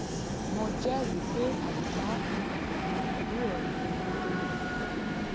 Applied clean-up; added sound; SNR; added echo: none; Train; -5 dB; none.